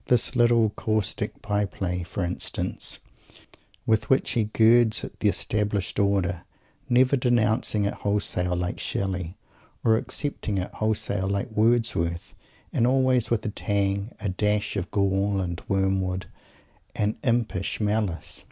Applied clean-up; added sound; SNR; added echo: none; none; none; none.